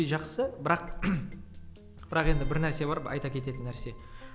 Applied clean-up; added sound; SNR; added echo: none; none; none; none.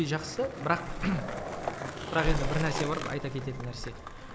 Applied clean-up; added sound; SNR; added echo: none; Skateboard; 7 dB; none.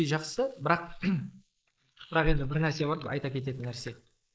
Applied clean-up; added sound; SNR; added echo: neural mask model Resemble Enhance denoiser.